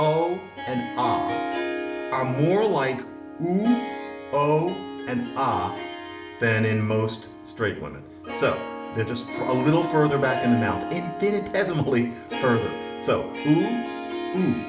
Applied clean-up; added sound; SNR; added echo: none; Harp; 7 dB; reverberation time 0.5 s.